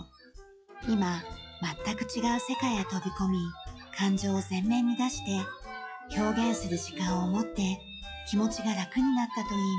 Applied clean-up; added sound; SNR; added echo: classical method log-MMSE.